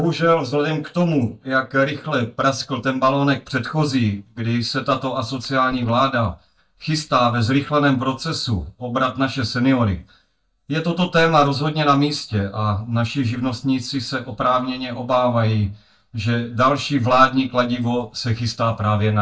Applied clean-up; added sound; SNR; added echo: neural mask model DeepFilterNet 3.